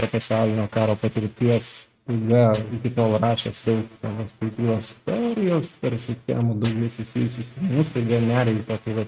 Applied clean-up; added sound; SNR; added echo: neural mask model RNNoise.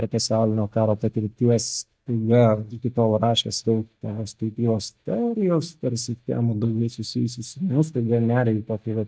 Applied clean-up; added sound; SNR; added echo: neural mask model DeepFilterNet 3.